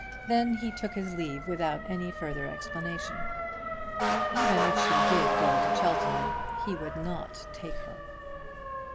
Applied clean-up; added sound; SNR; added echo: none; Motor vehicle (road) / Siren; -3 dB; none.